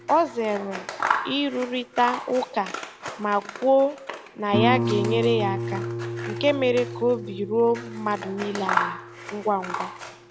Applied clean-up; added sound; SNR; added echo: none; Guitar + Scissors; 5 dB; none.